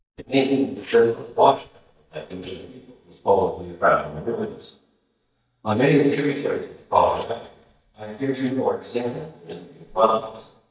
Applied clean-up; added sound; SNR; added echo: neural mask model DeepFilterNet 3.